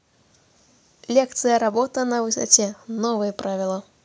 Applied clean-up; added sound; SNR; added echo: none; none; none; none.